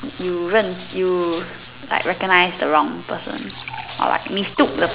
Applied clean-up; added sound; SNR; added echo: none; Fill (with liquid) / Trickle, dribble + Walk, footsteps; 17 dB; none.